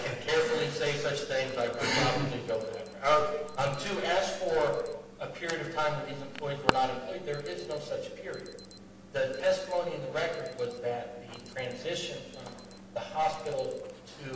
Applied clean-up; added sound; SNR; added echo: none; Alarm; 12 dB; reverberation time 1.0 s.